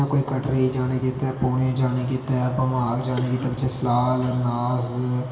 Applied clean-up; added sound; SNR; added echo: none; Cough; 19 dB; reverberation time 2.5 s.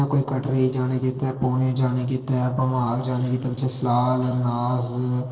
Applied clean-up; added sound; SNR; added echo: neural separator model SepFormer DNS4.